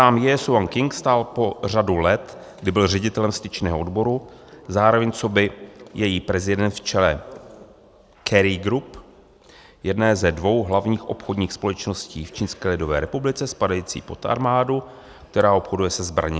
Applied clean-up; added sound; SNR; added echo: none; none; none; none.